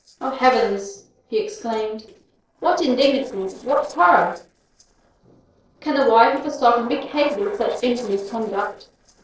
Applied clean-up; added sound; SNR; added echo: neural separator model SepFormer DNS4.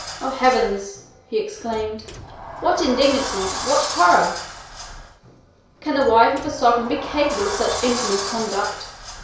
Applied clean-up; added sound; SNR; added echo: none; Sliding door; 9 dB; reverberation time 0.6 s.